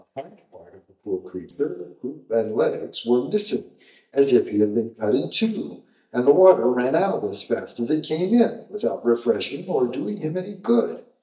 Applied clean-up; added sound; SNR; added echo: neural mask model DeepFilterNet 3.